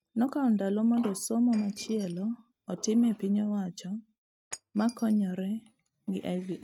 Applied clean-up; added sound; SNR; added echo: neural mask model RNNoise.